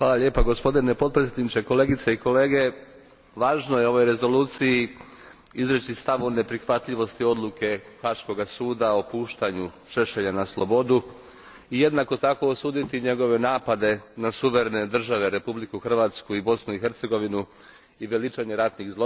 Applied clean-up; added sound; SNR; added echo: none; none; none; none.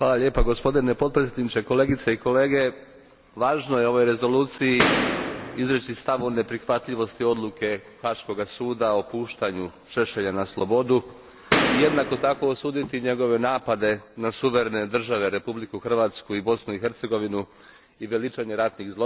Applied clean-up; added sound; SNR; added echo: none; Boom; 0 dB; none.